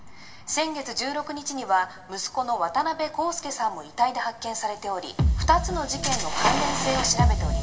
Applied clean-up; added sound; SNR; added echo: none; none; none; reverberation time 1.4 s.